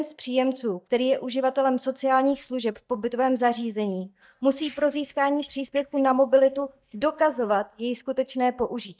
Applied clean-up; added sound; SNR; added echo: neural mask model DeepFilterNet 3.